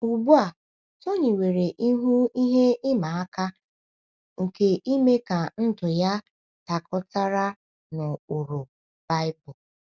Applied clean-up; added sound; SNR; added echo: none; none; none; none.